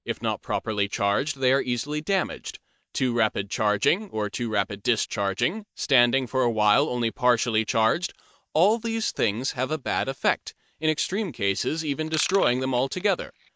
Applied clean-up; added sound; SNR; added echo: neural mask model DeepFilterNet 3.